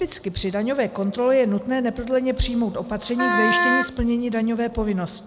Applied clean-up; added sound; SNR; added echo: none; Wind instrument, woodwind instrument; 0 dB; none.